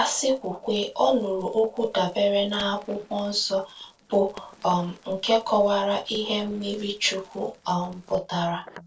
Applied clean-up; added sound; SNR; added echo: neural separator model SepFormer DNS4.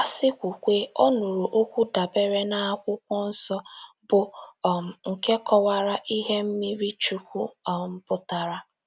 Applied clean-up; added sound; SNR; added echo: none; none; none; none.